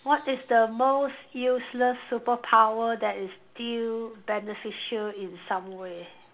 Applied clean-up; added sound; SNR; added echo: none; none; none; reverberation time 0.2 s.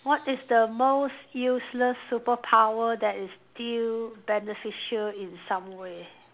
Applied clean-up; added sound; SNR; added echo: none; none; none; none.